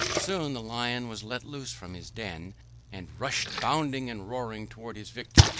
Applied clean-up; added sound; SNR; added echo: none; Splash, splatter; -3 dB; none.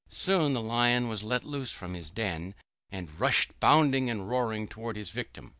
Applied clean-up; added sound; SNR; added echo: none; none; none; none.